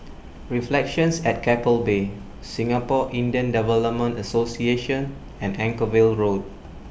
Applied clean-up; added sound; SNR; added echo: none; none; none; none.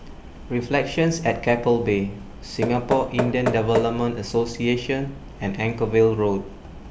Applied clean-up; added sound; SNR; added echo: none; Knock; 8 dB; none.